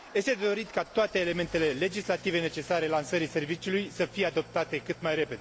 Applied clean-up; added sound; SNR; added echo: none; Idling / Engine starting; 20 dB; none.